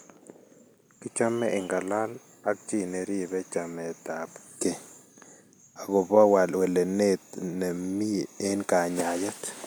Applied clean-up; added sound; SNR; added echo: none; none; none; none.